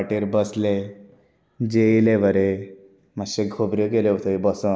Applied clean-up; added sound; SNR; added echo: none; none; none; none.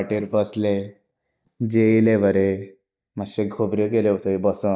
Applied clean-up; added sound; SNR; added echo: neural mask model DeepFilterNet 3.